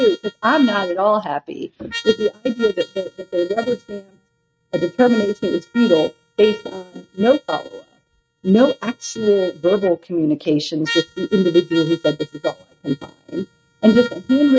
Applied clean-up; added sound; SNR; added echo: neural mask model RNNoise.